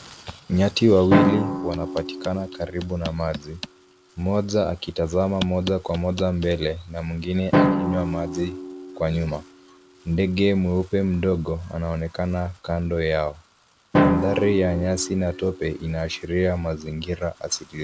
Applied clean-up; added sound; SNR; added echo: none; Drum; 5 dB; none.